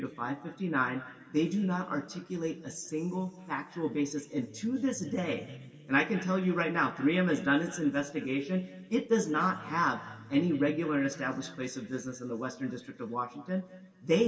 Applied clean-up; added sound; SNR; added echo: none; Electric guitar; 19 dB; reverberation time 2.0 s.